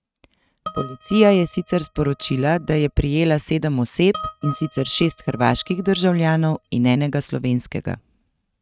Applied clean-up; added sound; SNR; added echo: neural mask model RNNoise.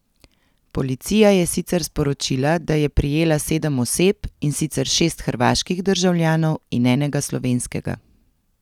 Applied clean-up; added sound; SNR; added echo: none; none; none; none.